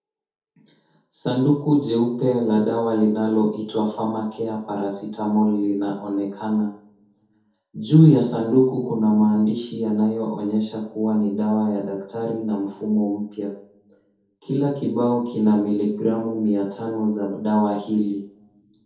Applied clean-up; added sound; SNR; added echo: none; none; none; reverberation time 0.6 s.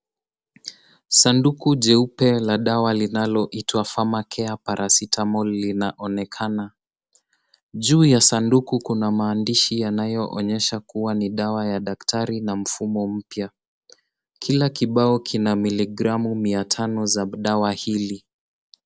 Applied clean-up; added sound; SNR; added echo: none; none; none; none.